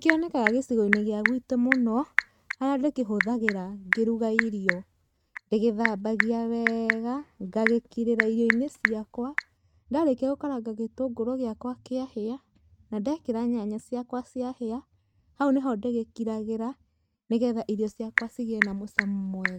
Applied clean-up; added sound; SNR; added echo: neural mask model RNNoise.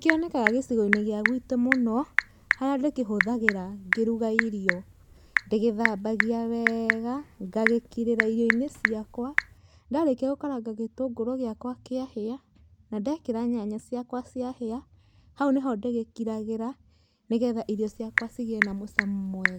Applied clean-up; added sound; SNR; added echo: none; Telephone / Typing; 4 dB; none.